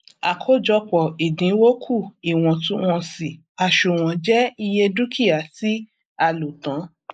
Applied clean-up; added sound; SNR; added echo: neural mask model Resemble Enhance denoiser.